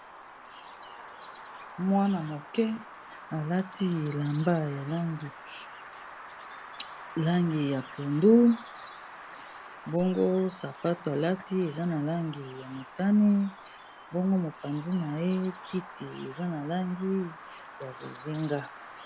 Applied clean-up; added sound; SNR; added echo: none; Bird vocalization, bird call, bird song; 16 dB; none.